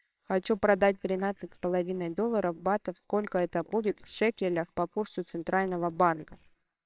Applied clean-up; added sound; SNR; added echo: neural separator model SepFormer WHAMR!.